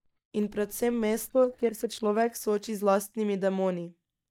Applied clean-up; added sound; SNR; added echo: neural mask model DeepFilterNet 3.